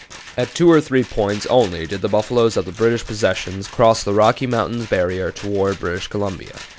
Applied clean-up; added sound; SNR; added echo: none; Rattle; 20 dB; none.